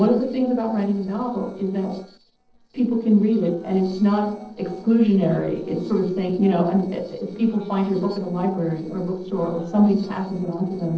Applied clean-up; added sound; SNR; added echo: neural separator model SepFormer DNS4.